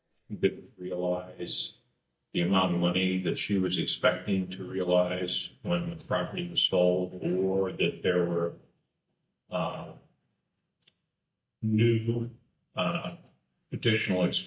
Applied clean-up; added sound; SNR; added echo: neural mask model DeepFilterNet 3.